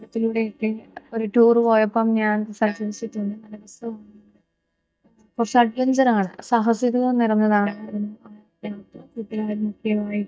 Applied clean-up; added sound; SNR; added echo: neural mask model DeepFilterNet 3.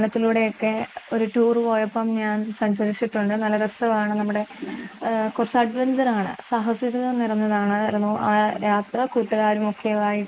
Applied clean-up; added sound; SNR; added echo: neural mask model Resemble Enhance denoiser.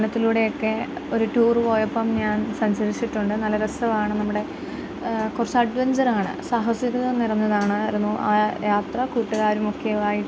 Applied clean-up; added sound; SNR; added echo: none; none; none; none.